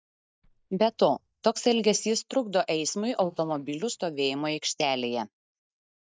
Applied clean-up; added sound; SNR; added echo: neural mask model DeepFilterNet 3.